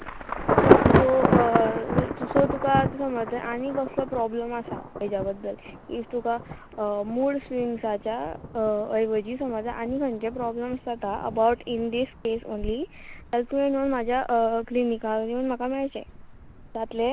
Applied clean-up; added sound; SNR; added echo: none; Thunder / Traffic noise, roadway noise / Rain / Insect; 2 dB; none.